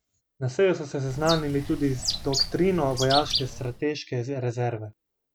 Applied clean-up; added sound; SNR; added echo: none; Bird; 4 dB; none.